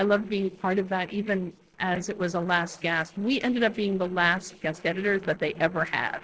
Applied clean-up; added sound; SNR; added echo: neural separator model SepFormer DNS4.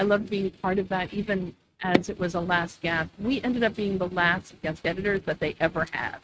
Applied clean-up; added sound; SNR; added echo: neural mask model RNNoise.